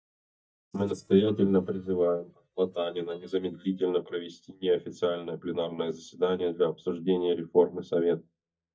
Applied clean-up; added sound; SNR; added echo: neural mask model DeepFilterNet 3.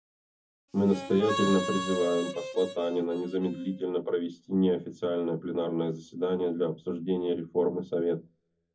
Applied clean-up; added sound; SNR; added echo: none; Harmonica; 7 dB; reverberation time 0.3 s.